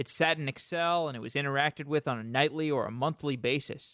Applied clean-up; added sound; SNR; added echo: none; none; none; none.